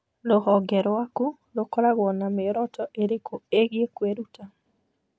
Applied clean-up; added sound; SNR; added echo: none; none; none; none.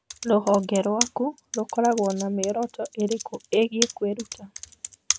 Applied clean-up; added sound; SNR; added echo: none; Computer keyboard; 9 dB; none.